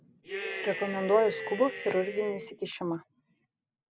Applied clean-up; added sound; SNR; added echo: none; Cheering; 8 dB; none.